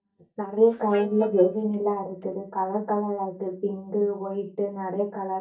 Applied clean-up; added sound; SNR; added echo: neural mask model DeepFilterNet 3.